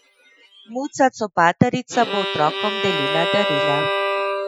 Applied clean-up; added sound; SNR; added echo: classical method Wiener filter.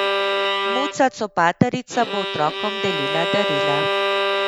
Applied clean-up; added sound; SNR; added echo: none; Bowed string instrument; -1 dB; none.